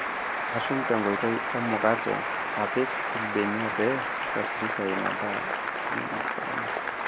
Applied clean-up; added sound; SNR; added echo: none; Applause; -1 dB; none.